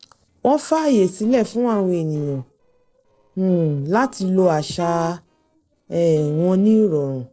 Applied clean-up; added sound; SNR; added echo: neural separator model SepFormer DNS4.